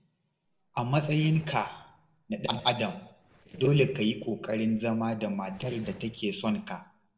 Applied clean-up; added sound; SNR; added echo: neural separator model SepFormer DNS4.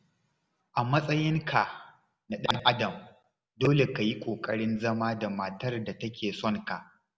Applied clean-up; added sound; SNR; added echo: none; none; none; none.